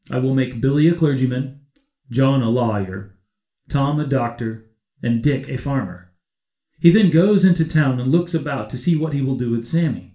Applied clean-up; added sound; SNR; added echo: none; none; none; reverberation time 0.4 s.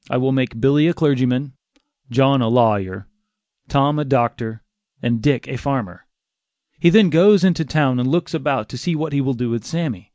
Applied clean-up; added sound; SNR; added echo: none; none; none; none.